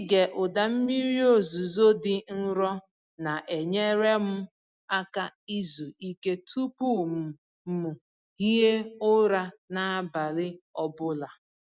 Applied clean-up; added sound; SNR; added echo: none; none; none; none.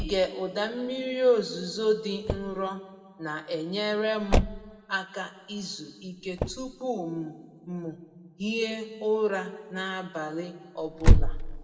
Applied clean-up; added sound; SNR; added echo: none; Motor vehicle (road); -1 dB; reverberation time 1.3 s.